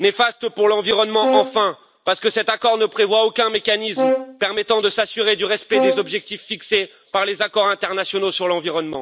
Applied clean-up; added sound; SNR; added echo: none; Brass instrument; 5 dB; none.